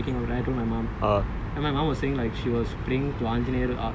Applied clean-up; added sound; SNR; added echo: none; none; none; none.